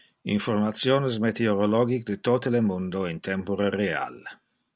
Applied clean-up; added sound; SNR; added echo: none; none; none; none.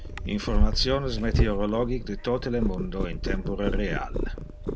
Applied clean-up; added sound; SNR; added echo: none; Purr; -2 dB; none.